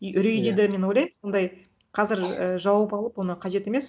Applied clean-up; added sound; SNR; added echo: none; none; none; none.